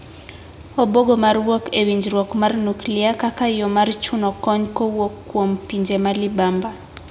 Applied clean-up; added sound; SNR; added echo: none; none; none; none.